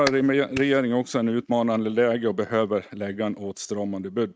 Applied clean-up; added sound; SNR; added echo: neural mask model RNNoise.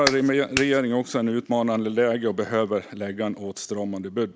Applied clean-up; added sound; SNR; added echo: none; Clapping; 5 dB; none.